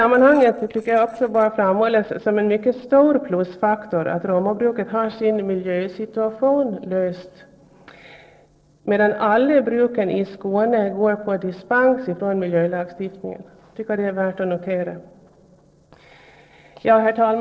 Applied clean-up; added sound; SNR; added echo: neural separator model SepFormer DNS4.